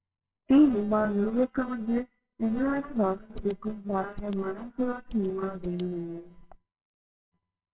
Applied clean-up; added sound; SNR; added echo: neural separator model SepFormer WHAMR!.